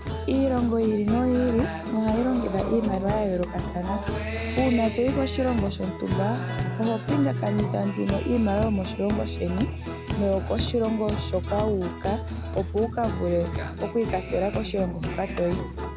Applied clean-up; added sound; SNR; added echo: none; Guitar; 4 dB; none.